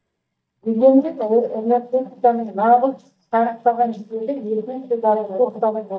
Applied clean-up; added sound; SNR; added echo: neural mask model DeepFilterNet 3.